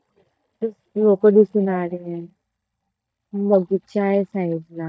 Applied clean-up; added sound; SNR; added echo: neural mask model DeepFilterNet 3.